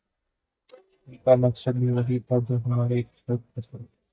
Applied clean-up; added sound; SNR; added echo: neural mask model DeepFilterNet 3.